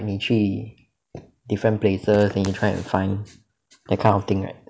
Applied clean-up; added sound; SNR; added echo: none; none; none; none.